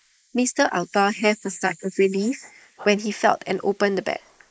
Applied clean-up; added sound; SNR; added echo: neural mask model Resemble Enhance denoiser.